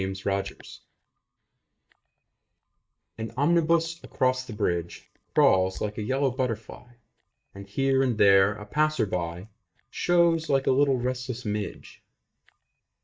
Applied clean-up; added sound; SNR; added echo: neural mask model DeepFilterNet 3.